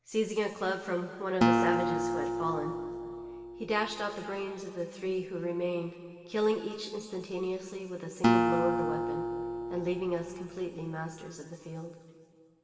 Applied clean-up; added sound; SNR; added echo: none; Acoustic guitar; -3 dB; reverberation time 2.4 s.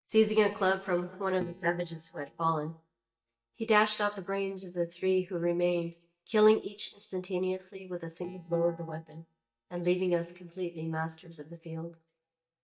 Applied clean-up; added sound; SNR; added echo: neural mask model DeepFilterNet 3.